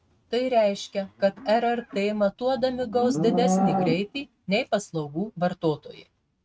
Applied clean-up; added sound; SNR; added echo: neural mask model RNNoise.